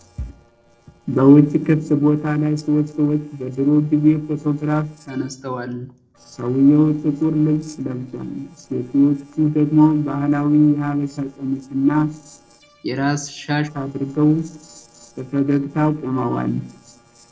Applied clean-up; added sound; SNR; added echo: neural separator model SepFormer DNS4.